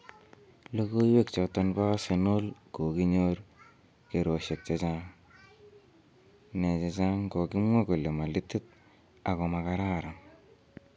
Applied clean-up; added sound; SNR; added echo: none; none; none; none.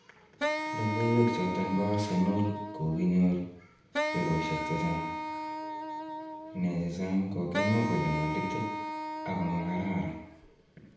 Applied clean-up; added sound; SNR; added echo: none; Wind instrument, woodwind instrument; 5 dB; reverberation time 0.7 s.